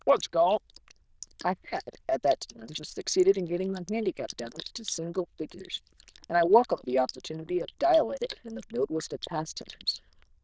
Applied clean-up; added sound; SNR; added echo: neural diffusion model UNIVERSE++.